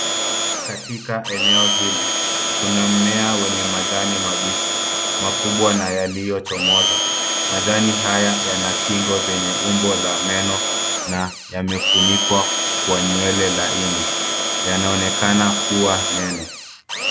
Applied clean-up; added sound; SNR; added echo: none; Domestic sounds, home sounds; -2 dB; none.